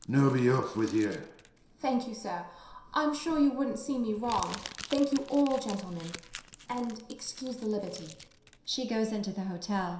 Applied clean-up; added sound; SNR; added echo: none; Crumpling, crinkling; 18 dB; reverberation time 0.7 s.